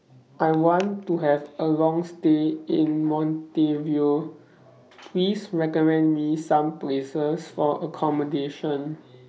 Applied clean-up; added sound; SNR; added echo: none; none; none; none.